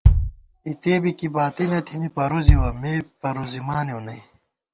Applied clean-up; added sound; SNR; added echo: none; Bass drum; -2 dB; none.